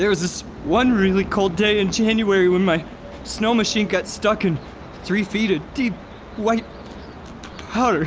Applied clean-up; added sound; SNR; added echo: none; none; none; none.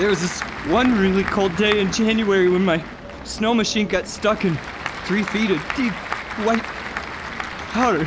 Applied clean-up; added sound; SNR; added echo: none; Applause / Crowd; 11 dB; none.